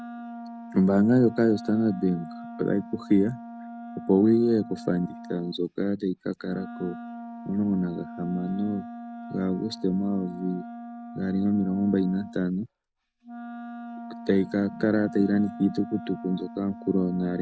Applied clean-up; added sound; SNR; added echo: none; Wind instrument, woodwind instrument; 14 dB; none.